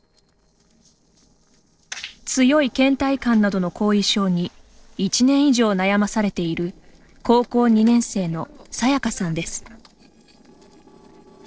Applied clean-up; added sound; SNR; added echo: neural separator model SepFormer DNS4.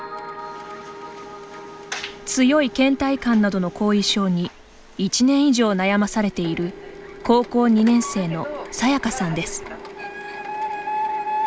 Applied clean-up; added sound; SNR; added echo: none; Printer; 12 dB; none.